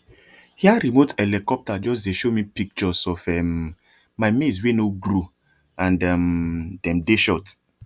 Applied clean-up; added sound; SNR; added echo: none; none; none; none.